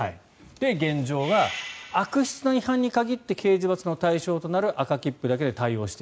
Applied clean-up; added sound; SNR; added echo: none; none; none; none.